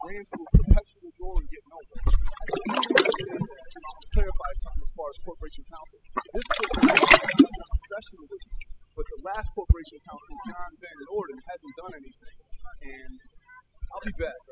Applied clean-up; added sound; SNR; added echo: classical method spectral subtraction.